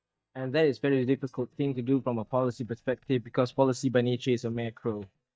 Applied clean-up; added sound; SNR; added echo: neural mask model DeepFilterNet 3.